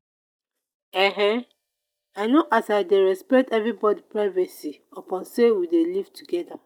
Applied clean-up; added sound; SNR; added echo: neural mask model DeepFilterNet 3.